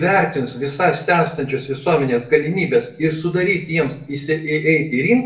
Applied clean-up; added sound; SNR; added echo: none; none; none; reverberation time 0.5 s.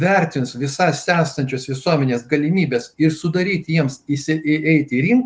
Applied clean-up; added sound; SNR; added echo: none; none; none; none.